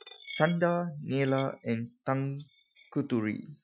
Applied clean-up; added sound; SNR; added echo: classical method Wiener filter.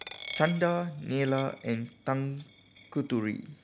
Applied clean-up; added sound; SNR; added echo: none; Coin (dropping); 16 dB; none.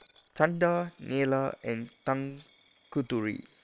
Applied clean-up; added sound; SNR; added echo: neural separator model SepFormer WHAM!.